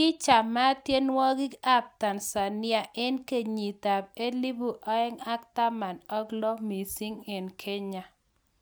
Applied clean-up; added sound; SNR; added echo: none; none; none; none.